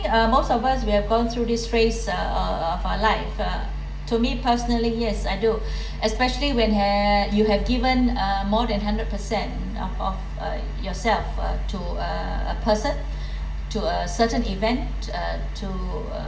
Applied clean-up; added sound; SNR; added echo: none; none; none; reverberation time 0.8 s.